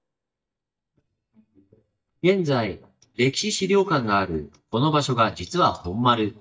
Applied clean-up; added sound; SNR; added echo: neural mask model DeepFilterNet 3.